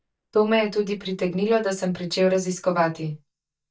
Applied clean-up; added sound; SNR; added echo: neural mask model DeepFilterNet 3.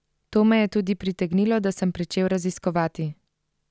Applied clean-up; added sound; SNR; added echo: none; none; none; none.